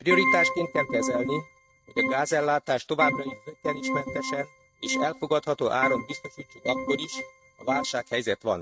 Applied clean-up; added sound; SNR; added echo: neural mask model RNNoise.